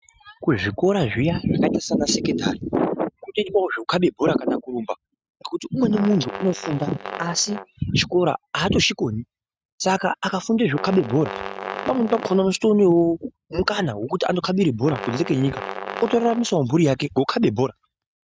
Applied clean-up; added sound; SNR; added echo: neural mask model RNNoise.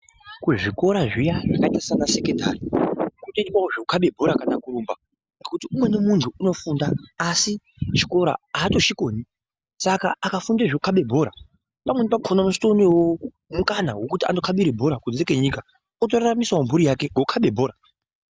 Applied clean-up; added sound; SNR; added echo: none; none; none; none.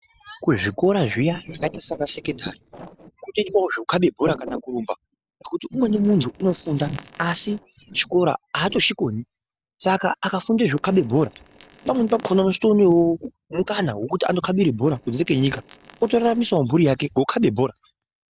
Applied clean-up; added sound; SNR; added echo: neural separator model SepFormer DNS4.